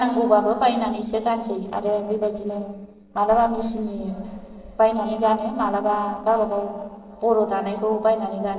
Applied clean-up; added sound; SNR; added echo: neural separator model SepFormer DNS4.